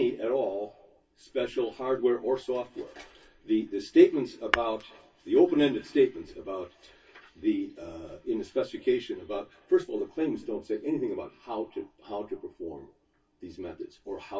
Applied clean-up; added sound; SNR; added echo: none; Tap / Glass; 3 dB; reverberation time 0.1 s.